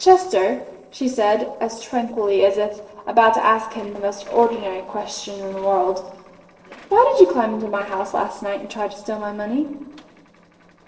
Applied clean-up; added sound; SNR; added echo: neural separator model SepFormer DNS4.